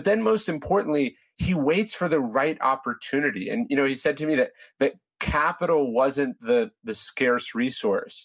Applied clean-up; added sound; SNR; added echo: none; none; none; none.